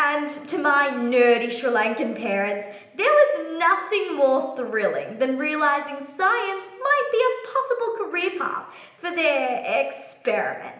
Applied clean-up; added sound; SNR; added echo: none; none; none; reverberation time 0.8 s.